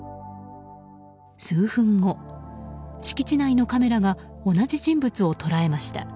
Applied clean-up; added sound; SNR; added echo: none; none; none; none.